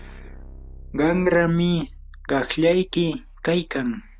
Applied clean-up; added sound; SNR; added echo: none; Keyboard (musical); 18 dB; none.